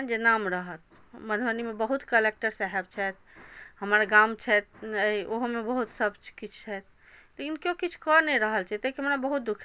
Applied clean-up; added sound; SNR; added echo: none; none; none; none.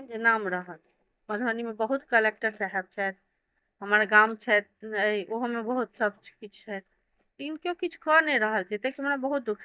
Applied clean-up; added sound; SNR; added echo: neural mask model DeepFilterNet 3.